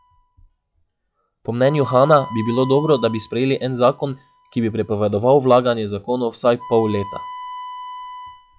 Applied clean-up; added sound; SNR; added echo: classical method log-MMSE.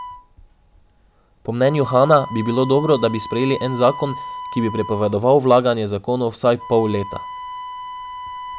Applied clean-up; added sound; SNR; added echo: none; Wind instrument, woodwind instrument; 14 dB; none.